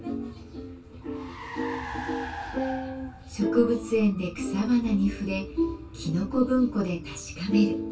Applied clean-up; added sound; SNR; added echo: none; Car; 14 dB; reverberation time 0.2 s.